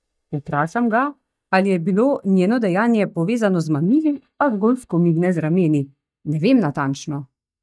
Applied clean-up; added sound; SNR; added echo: neural mask model DeepFilterNet 3.